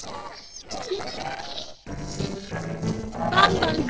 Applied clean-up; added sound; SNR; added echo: neural separator model SepFormer DNS4.